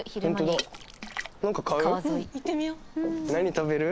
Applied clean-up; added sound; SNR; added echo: none; Water / Splash, splatter; 14 dB; none.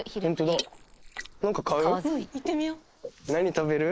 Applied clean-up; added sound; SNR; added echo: neural mask model Resemble Enhance denoiser.